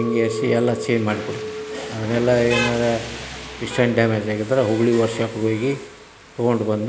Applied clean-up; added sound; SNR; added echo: none; Rain + Chink, clink; 10 dB; none.